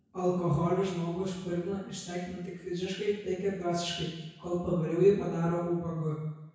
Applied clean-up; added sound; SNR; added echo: none; none; none; reverberation time 1.1 s.